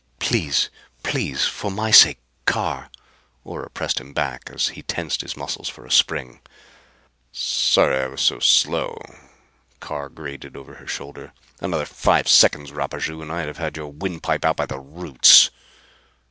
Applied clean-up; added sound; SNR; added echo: none; none; none; none.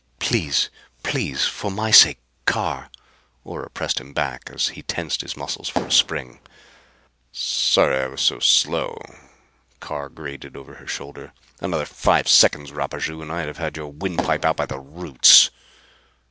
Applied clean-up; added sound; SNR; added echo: none; Fireworks; 7 dB; none.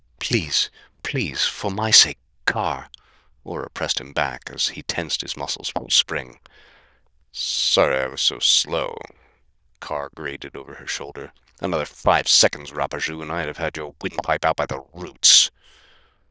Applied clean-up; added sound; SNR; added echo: neural diffusion model UNIVERSE++.